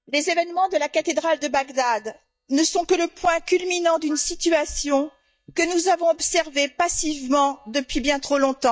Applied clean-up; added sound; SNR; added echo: neural mask model DeepFilterNet 3.